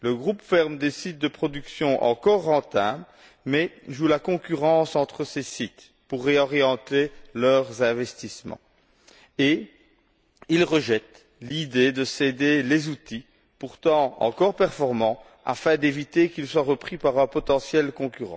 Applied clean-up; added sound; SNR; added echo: none; none; none; none.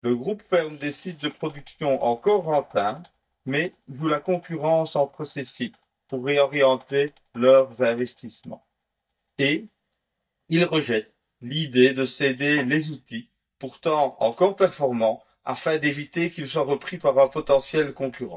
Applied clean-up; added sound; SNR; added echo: neural mask model DeepFilterNet 3.